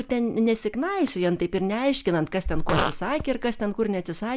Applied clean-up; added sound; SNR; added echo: none; Fart; 7 dB; none.